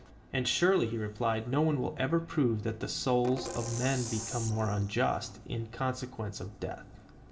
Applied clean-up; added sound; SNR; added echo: none; Percussion; 11 dB; reverberation time 2.8 s.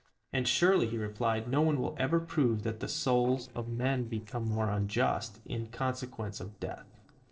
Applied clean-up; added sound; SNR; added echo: neural separator model SepFormer DNS4.